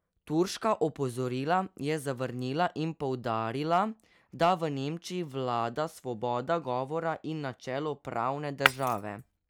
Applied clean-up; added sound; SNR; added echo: none; Shatter; 0 dB; none.